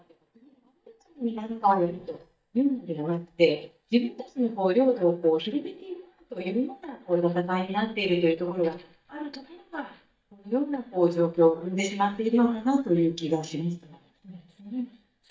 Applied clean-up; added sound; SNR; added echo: neural mask model DeepFilterNet 3.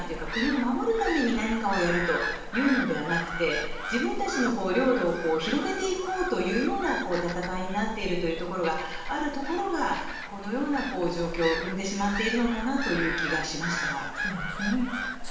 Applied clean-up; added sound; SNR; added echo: none; Gull, seagull / Bird vocalization, bird call, bird song; 5 dB; reverberation time 0.9 s.